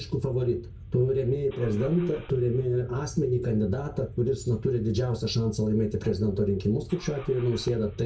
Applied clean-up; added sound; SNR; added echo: none; Engine starting / Car; 16 dB; reverberation time 0.2 s.